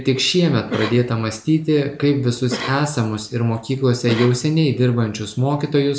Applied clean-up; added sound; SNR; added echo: none; Cough; 14 dB; none.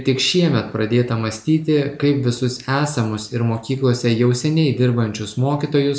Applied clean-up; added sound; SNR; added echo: none; none; none; none.